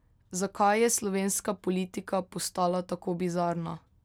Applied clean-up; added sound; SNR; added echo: none; none; none; none.